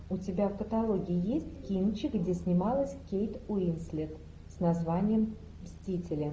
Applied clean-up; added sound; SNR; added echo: none; none; none; none.